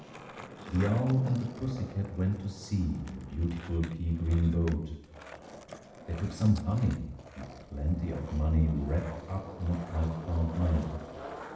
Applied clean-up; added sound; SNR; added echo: none; Skateboard; 15 dB; reverberation time 0.8 s.